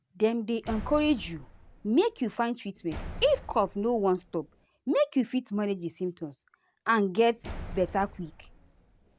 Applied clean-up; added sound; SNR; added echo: none; Slam; 13 dB; none.